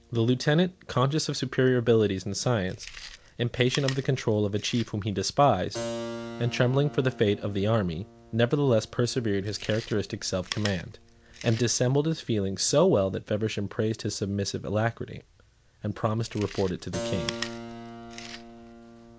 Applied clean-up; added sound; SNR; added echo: none; Chewing, mastication + Keyboard (musical); 15 dB; none.